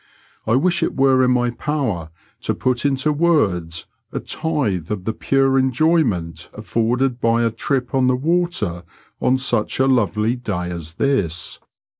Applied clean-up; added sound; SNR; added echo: none; none; none; none.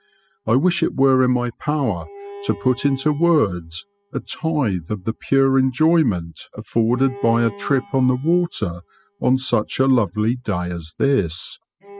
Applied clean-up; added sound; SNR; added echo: classical method spectral subtraction.